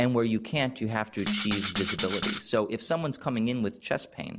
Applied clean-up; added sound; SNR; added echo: none; Rattle (instrument); 2 dB; none.